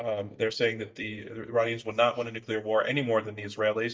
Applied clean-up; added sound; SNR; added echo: neural mask model DeepFilterNet 3.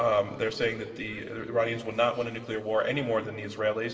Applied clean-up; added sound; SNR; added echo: neural separator model SepFormer DNS4.